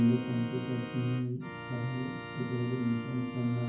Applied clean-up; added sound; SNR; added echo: none; Organ; 10 dB; reverberation time 0.9 s.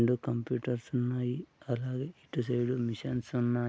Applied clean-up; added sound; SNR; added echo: none; none; none; none.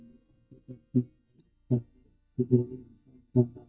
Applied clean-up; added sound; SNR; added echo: neural mask model DeepFilterNet 3.